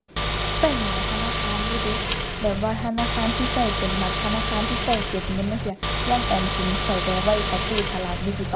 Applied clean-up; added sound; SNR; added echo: none; Car; -1 dB; none.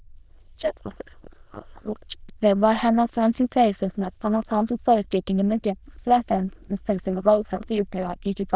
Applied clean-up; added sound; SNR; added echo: neural diffusion model UNIVERSE++.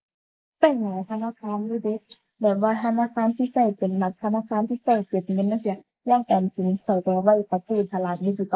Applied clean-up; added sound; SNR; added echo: neural mask model Resemble Enhance denoiser.